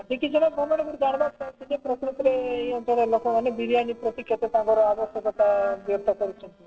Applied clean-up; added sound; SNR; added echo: neural separator model SepFormer DNS4.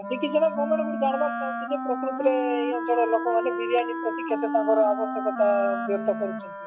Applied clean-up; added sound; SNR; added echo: classical method log-MMSE.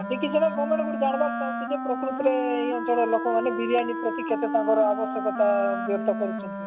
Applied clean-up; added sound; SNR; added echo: none; Wind instrument, woodwind instrument; 4 dB; none.